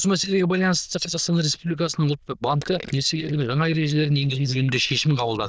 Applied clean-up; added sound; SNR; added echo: neural diffusion model UNIVERSE++.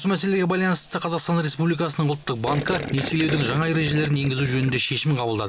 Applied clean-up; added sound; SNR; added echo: none; Gurgling; 9 dB; none.